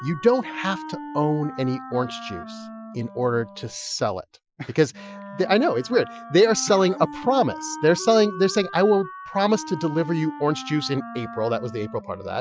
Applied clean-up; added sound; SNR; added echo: classical method Wiener filter.